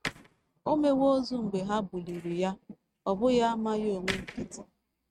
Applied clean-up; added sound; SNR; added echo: neural mask model RNNoise.